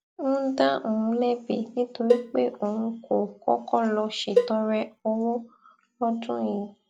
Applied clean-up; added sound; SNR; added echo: none; Cowbell; 2 dB; none.